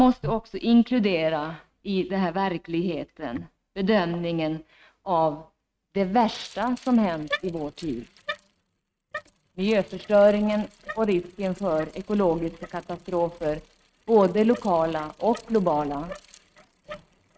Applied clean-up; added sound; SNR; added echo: neural mask model RNNoise.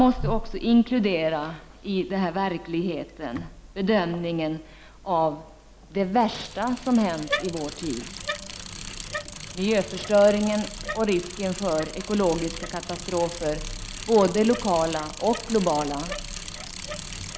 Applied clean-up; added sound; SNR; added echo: none; Bicycle; 10 dB; none.